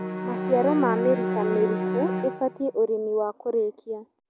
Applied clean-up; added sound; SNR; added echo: none; Bowed string instrument; 4 dB; none.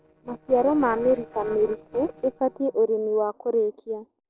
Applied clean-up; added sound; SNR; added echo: neural separator model SepFormer DNS4.